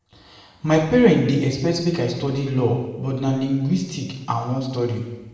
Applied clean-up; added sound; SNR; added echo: none; none; none; reverberation time 1.0 s.